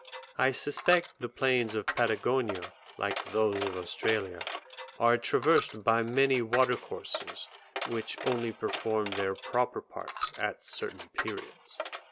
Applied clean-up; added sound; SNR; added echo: none; Coin (dropping); 9 dB; none.